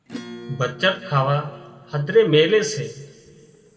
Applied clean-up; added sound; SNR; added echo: none; Acoustic guitar / Strum; 20 dB; reverberation time 1.8 s.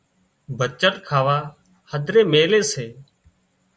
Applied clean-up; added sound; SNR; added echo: none; none; none; none.